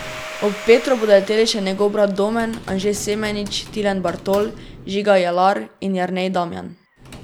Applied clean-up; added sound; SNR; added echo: none; Computer keyboard + Domestic sounds, home sounds; 16 dB; none.